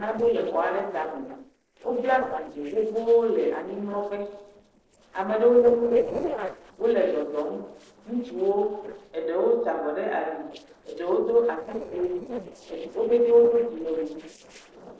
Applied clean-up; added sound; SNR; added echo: neural separator model SepFormer DNS4.